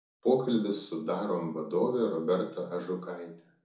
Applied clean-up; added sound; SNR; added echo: none; none; none; reverberation time 0.7 s.